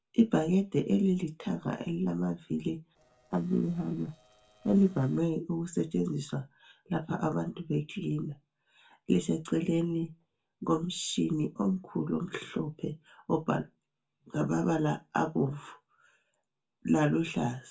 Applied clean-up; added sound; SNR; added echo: neural separator model SepFormer DNS4.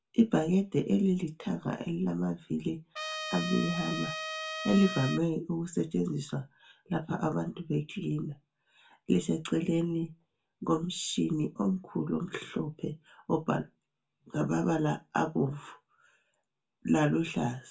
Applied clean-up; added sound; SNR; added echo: none; Trumpet; 6 dB; reverberation time 0.2 s.